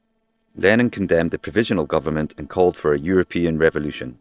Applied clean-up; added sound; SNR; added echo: neural separator model SepFormer DNS4.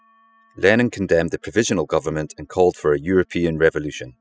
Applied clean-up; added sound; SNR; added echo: classical method spectral subtraction.